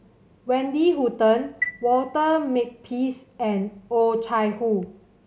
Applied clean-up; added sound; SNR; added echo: none; Chime; 13 dB; none.